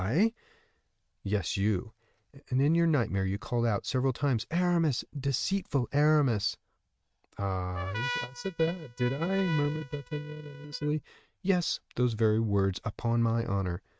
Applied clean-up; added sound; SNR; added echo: neural mask model RNNoise.